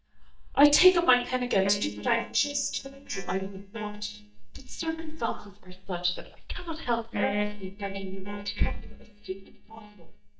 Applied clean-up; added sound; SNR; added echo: neural mask model DeepFilterNet 3.